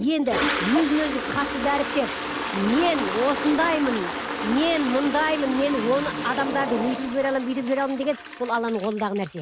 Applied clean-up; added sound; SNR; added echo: none; Toilet flush; 5 dB; none.